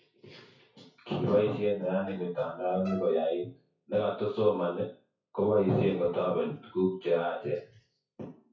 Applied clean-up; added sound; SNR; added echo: classical method WPE with log-MMSE.